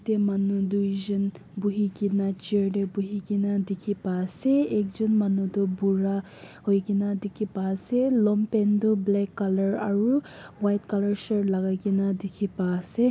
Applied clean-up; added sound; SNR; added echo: none; none; none; none.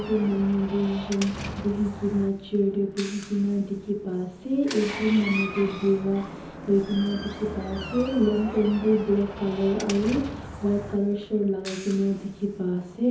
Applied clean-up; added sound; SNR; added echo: none; Door; 12 dB; reverberation time 1.2 s.